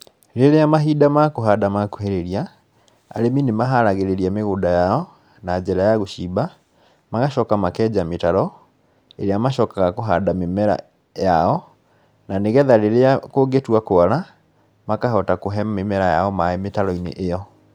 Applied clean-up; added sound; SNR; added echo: none; none; none; none.